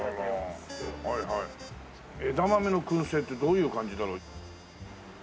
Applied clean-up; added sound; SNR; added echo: none; none; none; none.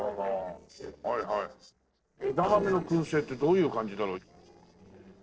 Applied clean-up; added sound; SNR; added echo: neural separator model SepFormer DNS4.